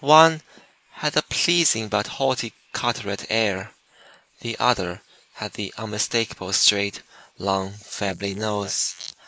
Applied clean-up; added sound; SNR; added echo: neural mask model Resemble Enhance denoiser.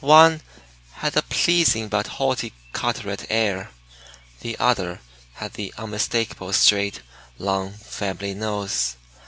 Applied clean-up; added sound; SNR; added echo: none; none; none; none.